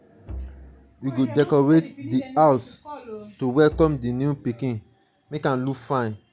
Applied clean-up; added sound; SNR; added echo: none; Bowed string instrument; 17 dB; none.